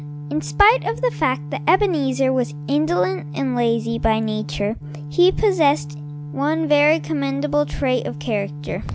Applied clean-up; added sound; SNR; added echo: none; Organ; 11 dB; none.